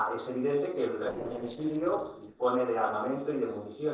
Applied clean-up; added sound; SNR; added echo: neural separator model SepFormer DNS4.